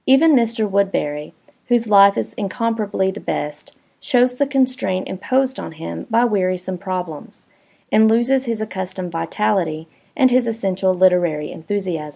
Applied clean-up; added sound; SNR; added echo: none; none; none; none.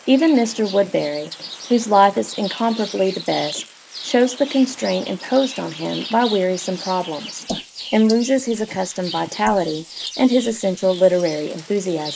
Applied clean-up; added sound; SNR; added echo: neural mask model Resemble Enhance denoiser.